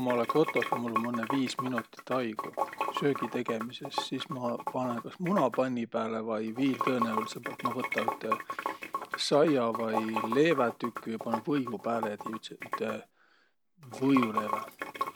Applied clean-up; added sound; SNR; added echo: none; Sink (filling or washing) / Water; 5 dB; none.